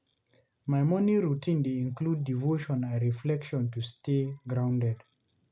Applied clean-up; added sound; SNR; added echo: none; none; none; none.